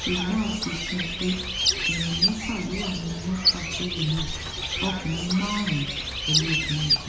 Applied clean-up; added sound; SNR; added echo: none; Bird; -1 dB; reverberation time 0.6 s.